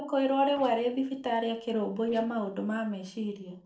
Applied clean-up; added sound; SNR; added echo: neural separator model SepFormer DNS4.